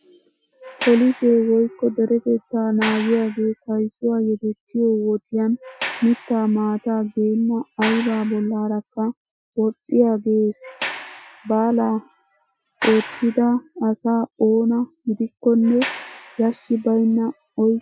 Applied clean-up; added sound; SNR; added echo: classical method Wiener filter.